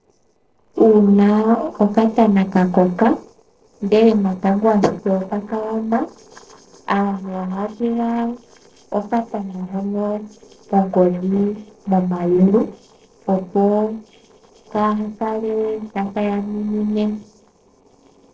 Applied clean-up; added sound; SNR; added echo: neural separator model SepFormer DNS4.